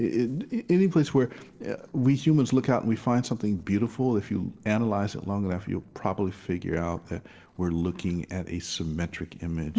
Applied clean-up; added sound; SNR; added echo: neural separator model SepFormer DNS4.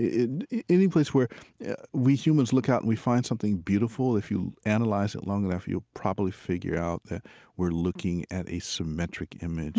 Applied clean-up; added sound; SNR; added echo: none; none; none; none.